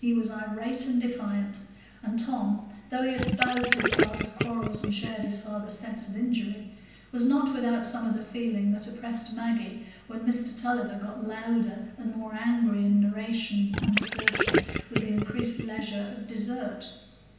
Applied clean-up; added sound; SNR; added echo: none; Gurgling; -1 dB; reverberation time 0.9 s.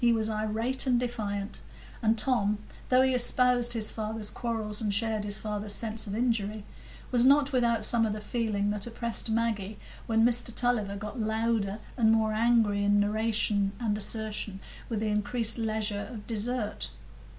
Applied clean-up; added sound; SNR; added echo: none; none; none; none.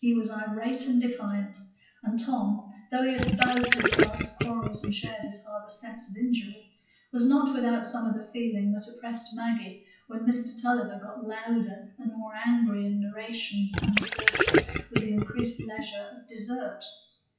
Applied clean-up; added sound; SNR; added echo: classical method WPE with log-MMSE.